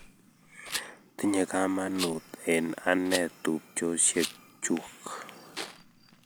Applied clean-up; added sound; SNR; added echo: none; Rattle; 12 dB; none.